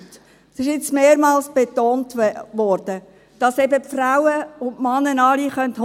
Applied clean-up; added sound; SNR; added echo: none; none; none; none.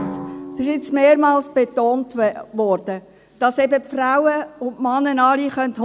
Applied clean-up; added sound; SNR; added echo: none; Drum; 18 dB; none.